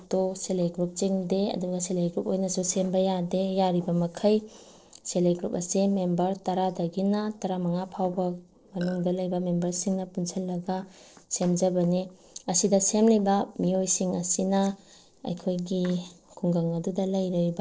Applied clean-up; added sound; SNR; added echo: neural separator model SepFormer DNS4.